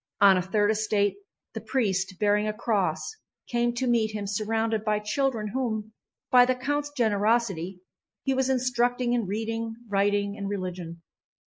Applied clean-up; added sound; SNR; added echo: neural mask model Resemble Enhance denoiser.